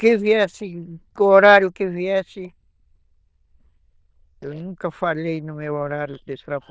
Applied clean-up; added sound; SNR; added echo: neural diffusion model UNIVERSE++.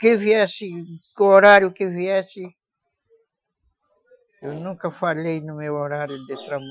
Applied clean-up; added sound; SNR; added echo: classical method Wiener filter.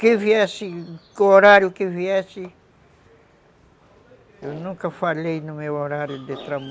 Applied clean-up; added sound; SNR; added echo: none; Fart; 19 dB; none.